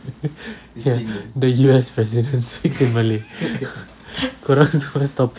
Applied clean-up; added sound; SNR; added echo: none; none; none; none.